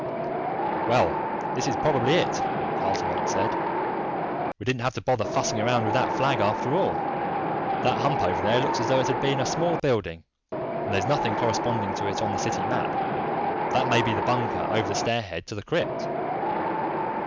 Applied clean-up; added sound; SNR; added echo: none; Wind; -1 dB; none.